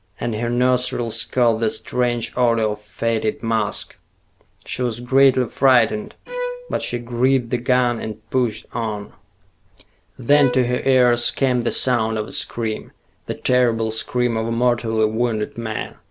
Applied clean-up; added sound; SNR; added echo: none; Bowed string instrument; 12 dB; none.